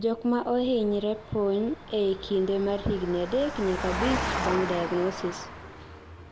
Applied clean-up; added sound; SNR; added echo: none; Engine; 8 dB; none.